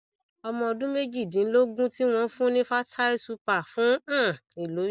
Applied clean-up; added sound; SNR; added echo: none; none; none; none.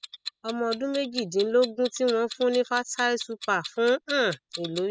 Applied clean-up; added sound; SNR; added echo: classical method spectral subtraction.